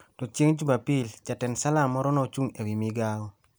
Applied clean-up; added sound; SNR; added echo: none; none; none; none.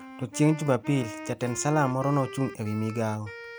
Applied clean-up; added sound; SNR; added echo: none; Wind instrument, woodwind instrument; 14 dB; none.